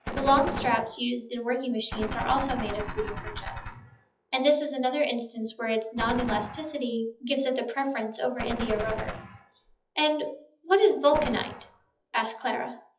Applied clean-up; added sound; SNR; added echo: classical method WPE with log-MMSE.